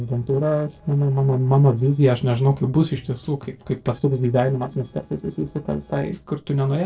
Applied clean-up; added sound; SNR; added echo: neural separator model SepFormer DNS4.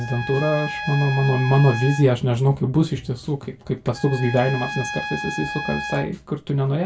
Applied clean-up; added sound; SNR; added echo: none; Trumpet; 10 dB; reverberation time 0.2 s.